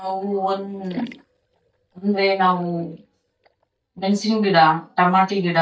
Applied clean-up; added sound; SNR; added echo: neural mask model DeepFilterNet 3.